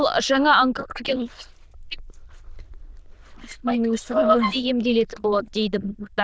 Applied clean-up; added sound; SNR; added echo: neural diffusion model UNIVERSE++.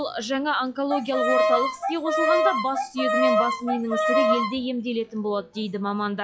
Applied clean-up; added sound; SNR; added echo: classical method log-MMSE.